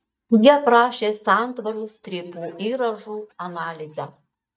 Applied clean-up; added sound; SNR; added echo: neural mask model DeepFilterNet 3.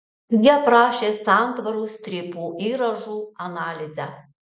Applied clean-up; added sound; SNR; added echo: none; none; none; none.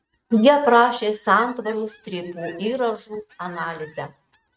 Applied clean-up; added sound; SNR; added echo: neural mask model RNNoise.